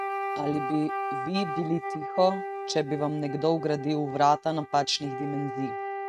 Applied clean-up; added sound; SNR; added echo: neural mask model RNNoise.